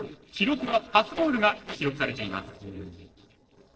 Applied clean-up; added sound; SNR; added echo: neural separator model SepFormer DNS4.